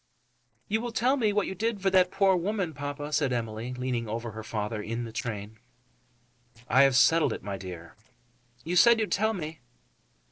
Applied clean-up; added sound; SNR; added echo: neural separator model SepFormer DNS4.